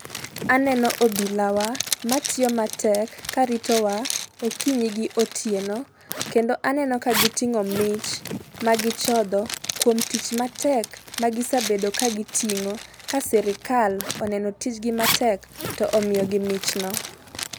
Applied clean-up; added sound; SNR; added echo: none; Zipper (clothing); 8 dB; none.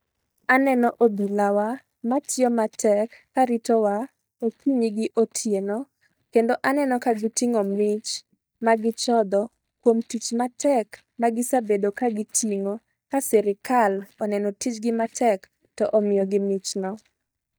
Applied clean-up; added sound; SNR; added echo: neural mask model DeepFilterNet 3.